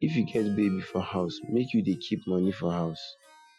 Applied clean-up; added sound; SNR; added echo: classical method Wiener filter.